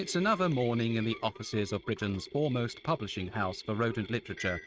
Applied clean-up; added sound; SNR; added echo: neural mask model RNNoise.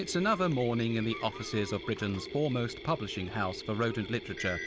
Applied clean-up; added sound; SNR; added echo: none; Mechanisms; 13 dB; none.